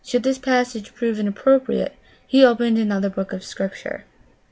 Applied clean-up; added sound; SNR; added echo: none; none; none; none.